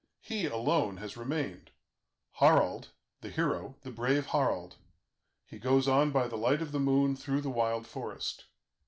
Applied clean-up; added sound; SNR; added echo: none; none; none; none.